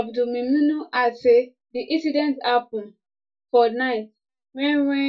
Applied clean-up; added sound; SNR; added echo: none; none; none; reverberation time 0.2 s.